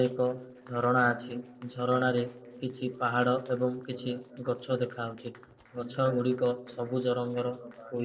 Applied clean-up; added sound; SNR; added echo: neural separator model SepFormer DNS4.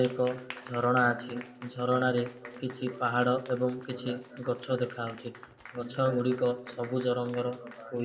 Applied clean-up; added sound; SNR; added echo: none; Applause; 20 dB; reverberation time 1.6 s.